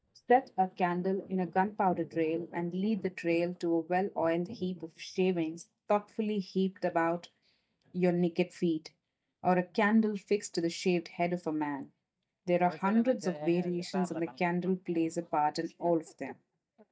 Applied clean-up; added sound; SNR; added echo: neural mask model DeepFilterNet 3.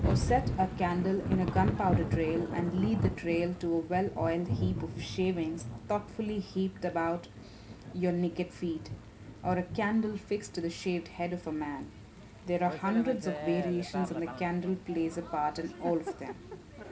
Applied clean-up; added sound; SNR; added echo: none; Thunder / Rain; 5 dB; reverberation time 0.3 s.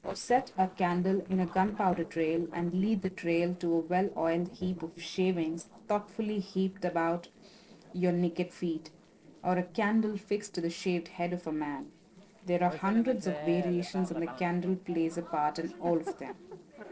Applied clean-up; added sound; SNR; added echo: neural separator model SepFormer DNS4.